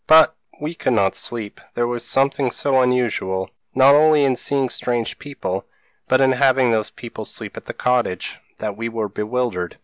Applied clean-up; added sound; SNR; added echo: none; none; none; none.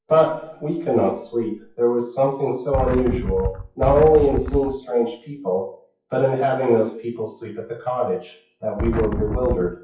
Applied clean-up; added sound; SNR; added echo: classical method WPE with log-MMSE.